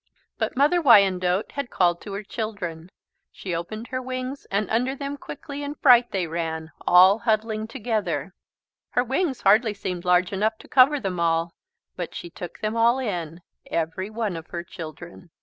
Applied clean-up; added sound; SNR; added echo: none; none; none; none.